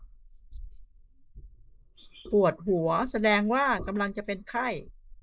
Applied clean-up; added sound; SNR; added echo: neural mask model Resemble Enhance denoiser.